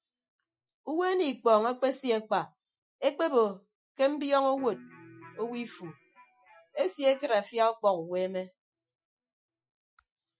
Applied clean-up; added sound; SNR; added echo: classical method Wiener filter.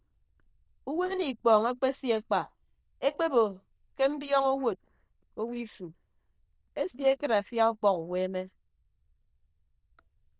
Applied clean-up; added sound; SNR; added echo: neural diffusion model UNIVERSE++.